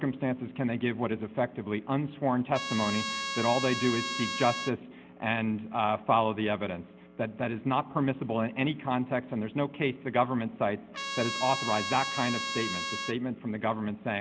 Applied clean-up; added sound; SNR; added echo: none; Trumpet; 5 dB; none.